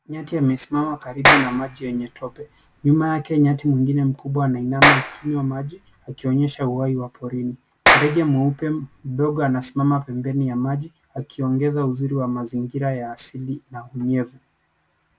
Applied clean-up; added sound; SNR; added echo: none; Clapping; -1 dB; none.